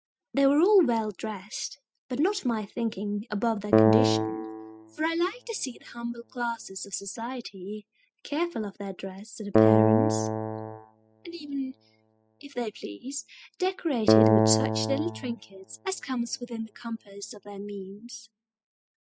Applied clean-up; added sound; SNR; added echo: classical method spectral subtraction.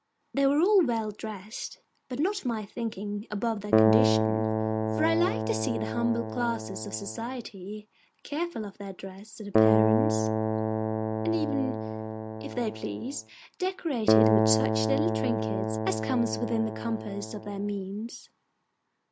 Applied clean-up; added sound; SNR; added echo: none; Keyboard (musical); -4 dB; none.